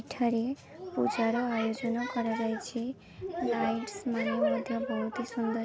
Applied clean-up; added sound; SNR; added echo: none; none; none; none.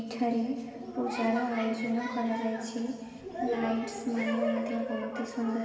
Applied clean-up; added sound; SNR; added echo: none; none; none; reverberation time 2.3 s.